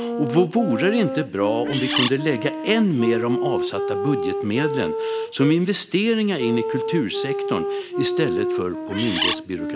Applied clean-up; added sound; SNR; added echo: none; Wind instrument, woodwind instrument + Bird; 3 dB; none.